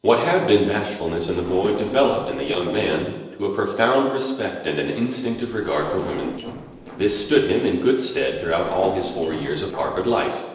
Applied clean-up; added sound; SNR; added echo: neural separator model SepFormer DNS4.